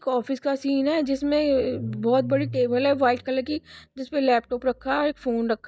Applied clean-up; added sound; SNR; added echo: neural mask model DeepFilterNet 3.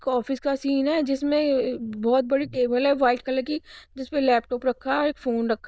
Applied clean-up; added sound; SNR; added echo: neural diffusion model UNIVERSE++.